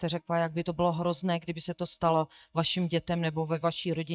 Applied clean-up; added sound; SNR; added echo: neural mask model DeepFilterNet 3.